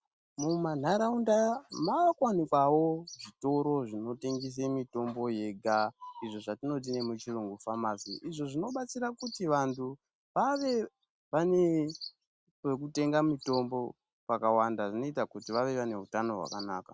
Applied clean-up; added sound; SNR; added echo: none; none; none; none.